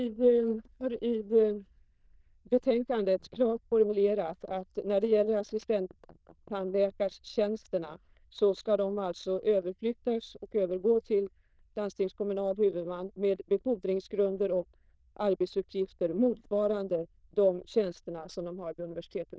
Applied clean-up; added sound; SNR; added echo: neural diffusion model UNIVERSE++.